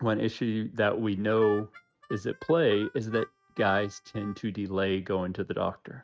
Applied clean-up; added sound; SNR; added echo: neural mask model RNNoise.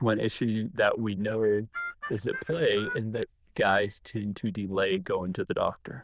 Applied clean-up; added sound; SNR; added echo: neural diffusion model UNIVERSE++.